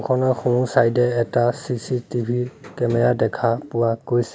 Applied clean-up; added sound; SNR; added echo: none; none; none; none.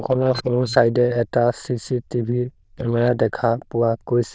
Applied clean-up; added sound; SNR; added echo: neural diffusion model UNIVERSE++.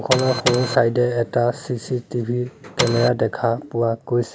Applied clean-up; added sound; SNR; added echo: none; Printer; 2 dB; none.